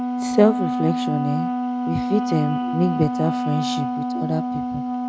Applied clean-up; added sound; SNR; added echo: none; Wind instrument, woodwind instrument; 1 dB; none.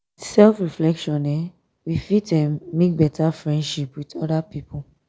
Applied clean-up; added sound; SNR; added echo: none; none; none; none.